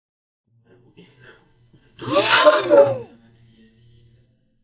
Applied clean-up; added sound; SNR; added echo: neural mask model DeepFilterNet 3.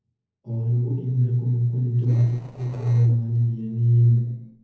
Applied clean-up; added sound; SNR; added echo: neural separator model SepFormer DNS4.